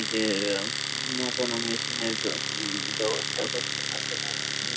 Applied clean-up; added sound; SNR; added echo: none; Domestic sounds, home sounds; -3 dB; none.